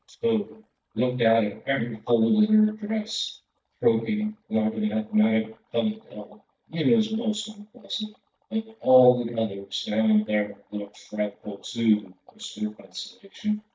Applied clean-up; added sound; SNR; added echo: neural mask model DeepFilterNet 3.